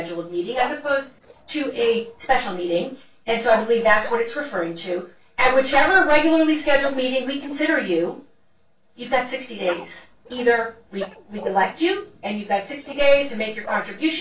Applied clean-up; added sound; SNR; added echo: neural separator model SepFormer DNS4.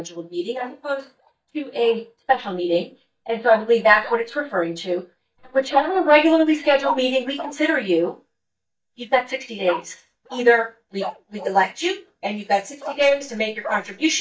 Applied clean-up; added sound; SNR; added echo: neural mask model DeepFilterNet 3.